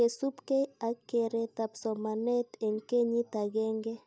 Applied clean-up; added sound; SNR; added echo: none; none; none; none.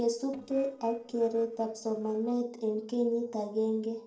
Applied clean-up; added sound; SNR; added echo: neural separator model SepFormer DNS4.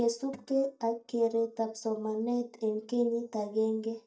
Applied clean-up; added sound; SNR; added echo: neural mask model DeepFilterNet 3.